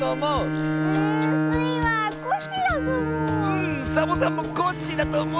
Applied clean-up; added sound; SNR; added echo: none; Bowed string instrument; 0 dB; none.